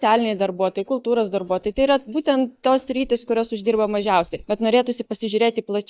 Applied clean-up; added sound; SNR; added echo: neural mask model DeepFilterNet 3.